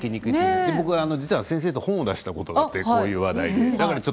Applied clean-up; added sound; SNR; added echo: none; none; none; none.